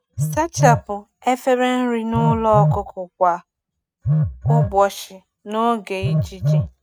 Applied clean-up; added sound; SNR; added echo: neural mask model RNNoise.